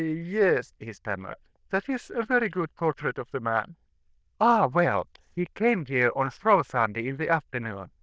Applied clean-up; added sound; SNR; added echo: neural diffusion model UNIVERSE++.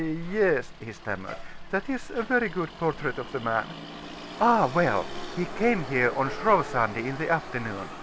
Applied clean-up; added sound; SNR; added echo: none; Motor vehicle (road); 13 dB; none.